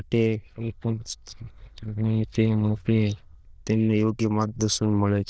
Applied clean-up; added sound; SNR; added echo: neural diffusion model UNIVERSE++.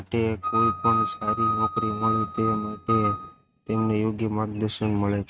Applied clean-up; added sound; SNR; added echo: neural mask model RNNoise.